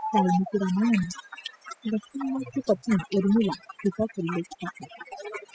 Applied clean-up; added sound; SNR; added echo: classical method spectral subtraction.